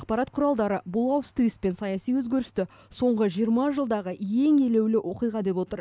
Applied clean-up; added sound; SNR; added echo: none; none; none; none.